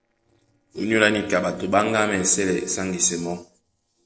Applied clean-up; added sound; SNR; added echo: neural separator model SepFormer DNS4.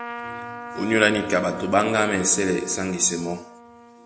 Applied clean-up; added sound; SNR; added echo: none; Trumpet; 14 dB; none.